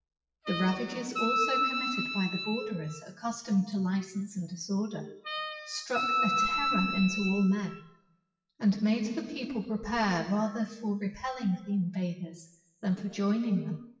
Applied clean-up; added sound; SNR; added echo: classical method WPE with log-MMSE.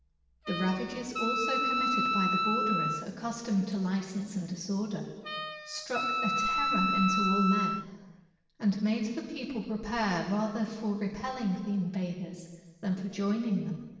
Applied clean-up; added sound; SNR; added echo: none; Wind instrument, woodwind instrument; -1 dB; reverberation time 1.3 s.